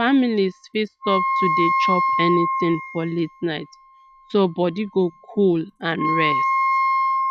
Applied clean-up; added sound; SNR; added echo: classical method log-MMSE.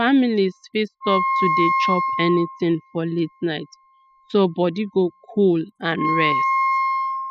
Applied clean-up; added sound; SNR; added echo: classical method spectral subtraction.